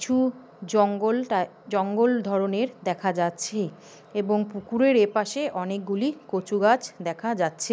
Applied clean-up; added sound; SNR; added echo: none; none; none; none.